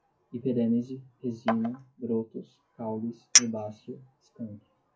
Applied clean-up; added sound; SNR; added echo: classical method WPE with log-MMSE.